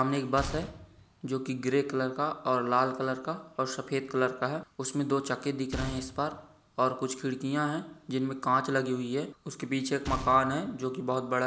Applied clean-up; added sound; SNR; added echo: none; Gunshot, gunfire; 11 dB; none.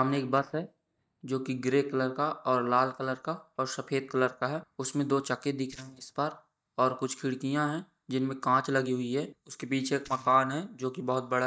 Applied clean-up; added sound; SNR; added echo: neural mask model DeepFilterNet 3.